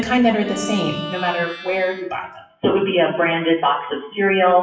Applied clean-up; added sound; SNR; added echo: classical method WPE with log-MMSE.